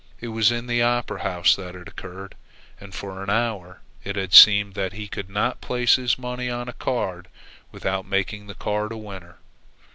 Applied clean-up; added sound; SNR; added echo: none; none; none; none.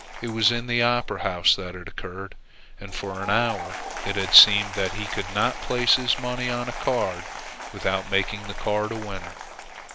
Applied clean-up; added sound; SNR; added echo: none; Applause / Crowd; 12 dB; none.